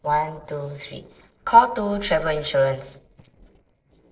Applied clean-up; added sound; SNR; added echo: neural separator model SepFormer DNS4.